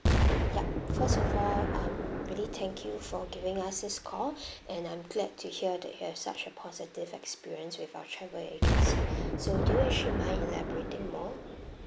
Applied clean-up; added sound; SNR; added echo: none; Explosion; -5 dB; none.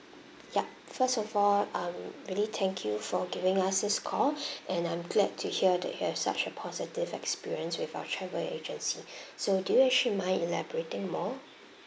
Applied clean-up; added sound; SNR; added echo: none; none; none; none.